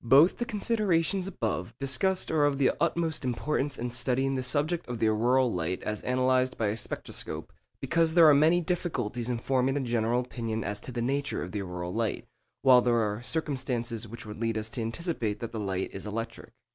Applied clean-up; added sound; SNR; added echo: none; none; none; none.